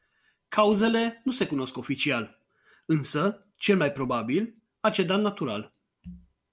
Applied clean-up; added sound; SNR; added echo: none; none; none; none.